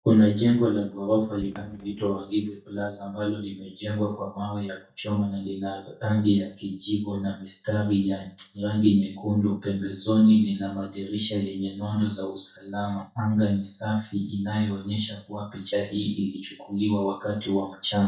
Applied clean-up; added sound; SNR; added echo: neural mask model DeepFilterNet 3.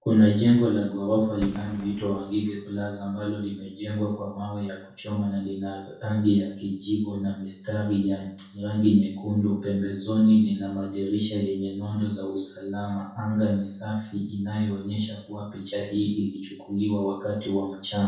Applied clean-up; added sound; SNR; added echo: neural separator model SepFormer DNS4.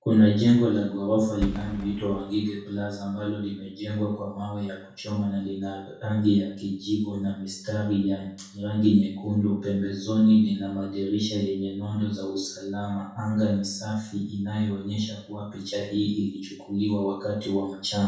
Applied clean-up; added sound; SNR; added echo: none; Fireworks; 10 dB; reverberation time 0.5 s.